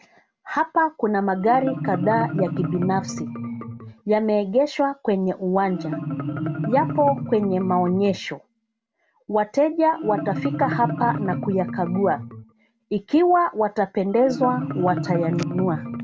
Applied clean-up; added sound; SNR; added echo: none; Marimba, xylophone; 8 dB; none.